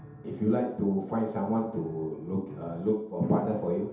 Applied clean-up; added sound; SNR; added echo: none; Piano; 18 dB; reverberation time 0.8 s.